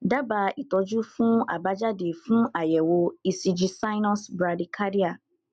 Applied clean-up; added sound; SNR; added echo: none; none; none; none.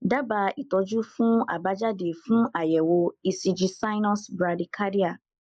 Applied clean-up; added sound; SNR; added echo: neural mask model Resemble Enhance denoiser.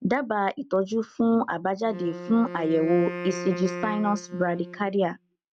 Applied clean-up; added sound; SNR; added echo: neural mask model RNNoise.